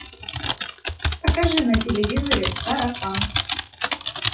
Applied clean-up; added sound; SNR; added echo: classical method WPE with log-MMSE.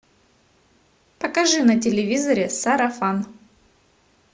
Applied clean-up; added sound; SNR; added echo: none; none; none; none.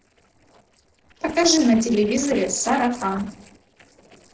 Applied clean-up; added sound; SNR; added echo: neural separator model SepFormer DNS4.